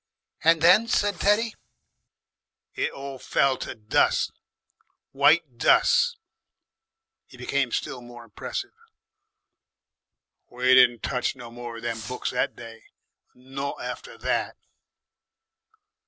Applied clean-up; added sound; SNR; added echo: neural separator model SepFormer DNS4.